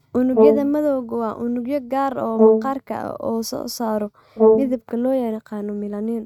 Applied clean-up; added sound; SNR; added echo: neural mask model RNNoise.